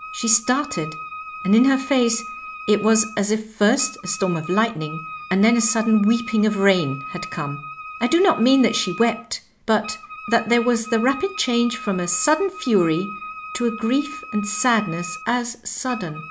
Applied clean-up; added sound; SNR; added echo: none; Wind instrument, woodwind instrument; 14 dB; none.